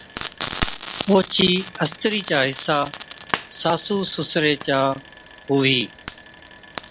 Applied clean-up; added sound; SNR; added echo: none; Frying (food); 11 dB; none.